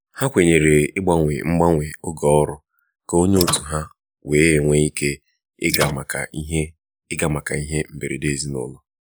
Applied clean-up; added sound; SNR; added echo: neural mask model Resemble Enhance denoiser.